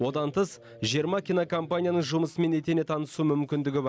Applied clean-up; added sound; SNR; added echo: none; none; none; none.